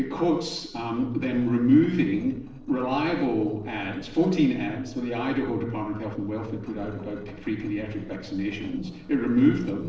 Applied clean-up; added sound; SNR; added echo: neural separator model SepFormer DNS4.